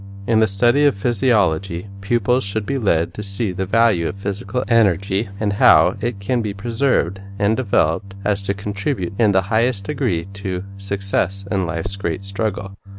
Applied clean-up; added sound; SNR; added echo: none; Organ; 13 dB; none.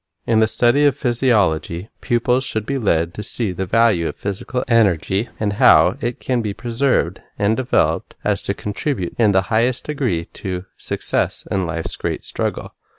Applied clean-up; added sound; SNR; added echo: none; none; none; none.